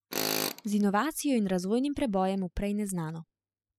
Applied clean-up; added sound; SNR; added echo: classical method spectral subtraction.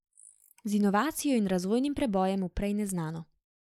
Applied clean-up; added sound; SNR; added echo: neural mask model Resemble Enhance denoiser.